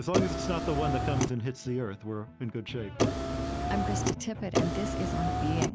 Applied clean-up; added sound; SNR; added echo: none; Car; -4 dB; none.